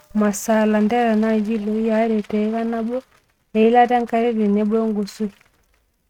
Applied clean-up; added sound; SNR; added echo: neural mask model RNNoise.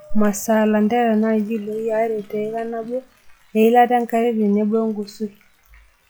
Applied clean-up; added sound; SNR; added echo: classical method log-MMSE.